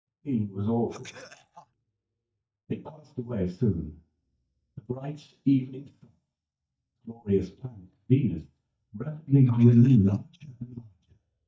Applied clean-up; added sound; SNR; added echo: neural mask model DeepFilterNet 3.